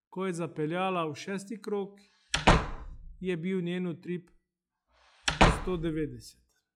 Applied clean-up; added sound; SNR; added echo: classical method log-MMSE.